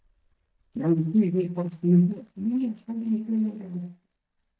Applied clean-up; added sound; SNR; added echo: neural mask model DeepFilterNet 3.